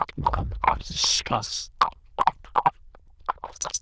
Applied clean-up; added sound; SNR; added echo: neural diffusion model UNIVERSE++.